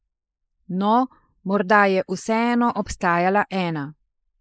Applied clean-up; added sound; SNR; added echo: neural mask model Resemble Enhance denoiser.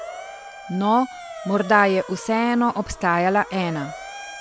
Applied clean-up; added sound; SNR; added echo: none; Motor vehicle (road) / Siren; 15 dB; none.